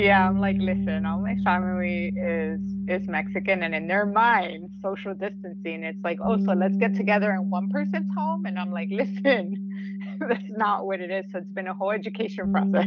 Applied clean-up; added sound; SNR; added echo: none; Bass guitar; 1 dB; none.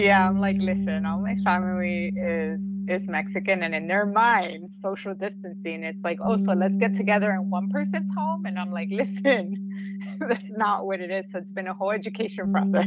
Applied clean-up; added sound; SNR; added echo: neural mask model RNNoise.